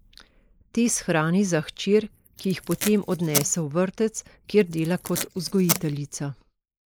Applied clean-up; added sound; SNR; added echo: neural mask model Resemble Enhance denoiser.